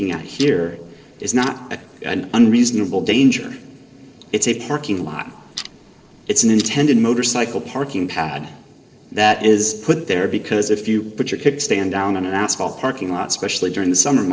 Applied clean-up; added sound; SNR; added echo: neural separator model SepFormer DNS4.